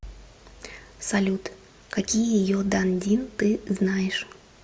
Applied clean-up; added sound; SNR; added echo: none; none; none; none.